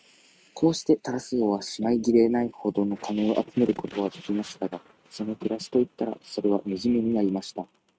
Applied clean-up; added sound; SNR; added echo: neural mask model RNNoise.